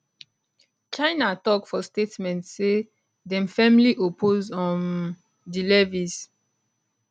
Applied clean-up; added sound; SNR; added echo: none; none; none; none.